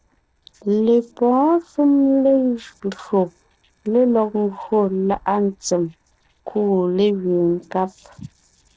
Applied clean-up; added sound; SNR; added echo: neural separator model SepFormer DNS4.